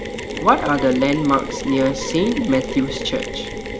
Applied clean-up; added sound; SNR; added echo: none; Mechanisms; 7 dB; none.